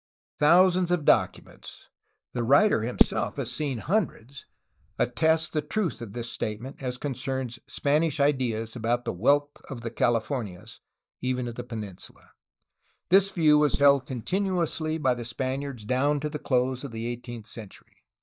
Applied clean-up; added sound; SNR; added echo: neural mask model DeepFilterNet 3.